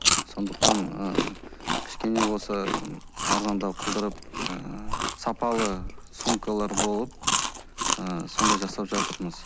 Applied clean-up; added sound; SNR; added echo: none; Chewing, mastication; -1 dB; none.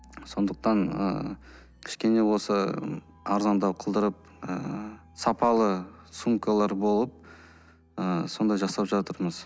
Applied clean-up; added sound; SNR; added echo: none; none; none; none.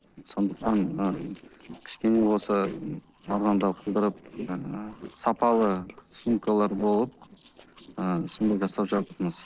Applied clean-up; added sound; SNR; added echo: neural separator model SepFormer DNS4.